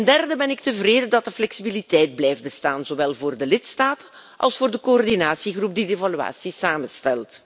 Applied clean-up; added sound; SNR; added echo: none; none; none; none.